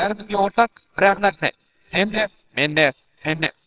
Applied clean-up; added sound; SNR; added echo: neural separator model SepFormer WHAMR!.